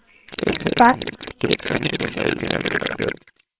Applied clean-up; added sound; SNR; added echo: neural separator model SepFormer WHAMR!.